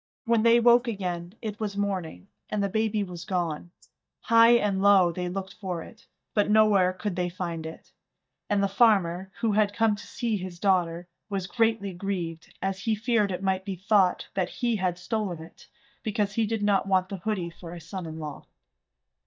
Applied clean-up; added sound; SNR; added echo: neural mask model DeepFilterNet 3.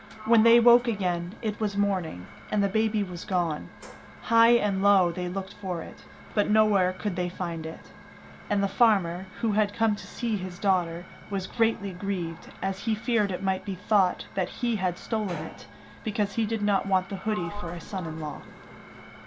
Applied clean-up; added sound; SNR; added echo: none; Sliding door + Alarm; 19 dB; none.